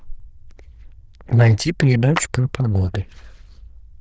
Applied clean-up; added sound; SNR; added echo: neural diffusion model UNIVERSE++.